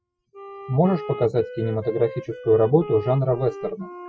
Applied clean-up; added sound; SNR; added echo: classical method Wiener filter.